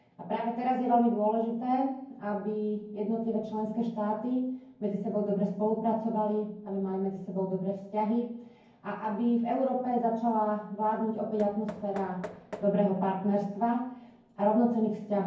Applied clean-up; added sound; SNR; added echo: none; Knock; 17 dB; reverberation time 0.9 s.